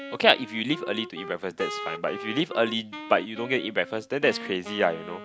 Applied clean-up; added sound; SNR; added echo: none; Wind instrument, woodwind instrument; 12 dB; none.